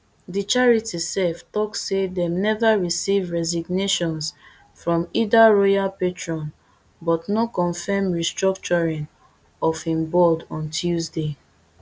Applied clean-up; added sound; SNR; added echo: none; none; none; none.